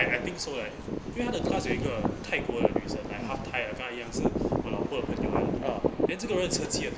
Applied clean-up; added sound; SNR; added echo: none; Piano; 17 dB; none.